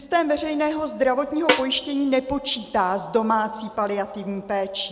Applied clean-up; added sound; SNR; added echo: none; Snare drum; 3 dB; none.